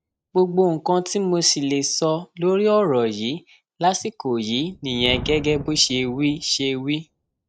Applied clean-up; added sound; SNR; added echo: neural mask model RNNoise.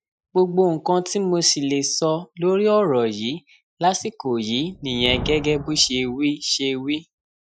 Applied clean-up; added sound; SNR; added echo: classical method Wiener filter.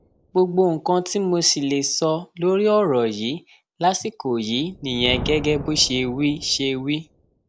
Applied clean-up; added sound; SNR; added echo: none; Thunder; 17 dB; none.